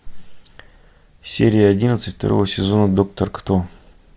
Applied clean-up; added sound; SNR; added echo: none; none; none; none.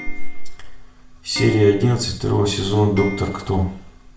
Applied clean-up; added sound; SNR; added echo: none; Clock; 18 dB; reverberation time 0.5 s.